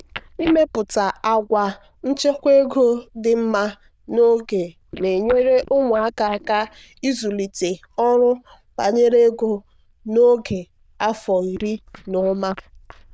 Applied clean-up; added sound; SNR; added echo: neural diffusion model UNIVERSE++.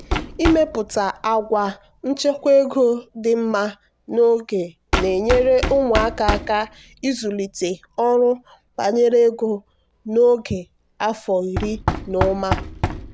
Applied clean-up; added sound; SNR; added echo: none; Knock; 8 dB; none.